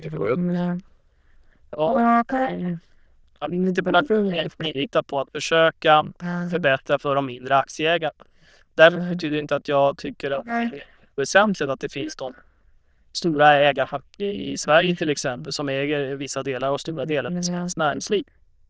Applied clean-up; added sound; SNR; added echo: neural diffusion model UNIVERSE++.